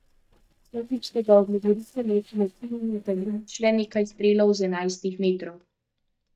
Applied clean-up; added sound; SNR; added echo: neural mask model DeepFilterNet 3.